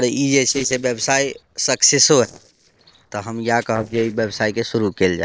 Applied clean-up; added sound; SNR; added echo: neural separator model SepFormer DNS4.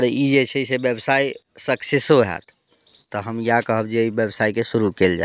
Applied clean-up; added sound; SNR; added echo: none; none; none; none.